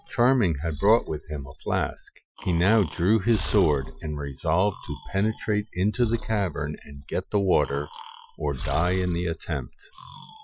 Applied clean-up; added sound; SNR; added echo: classical method Wiener filter.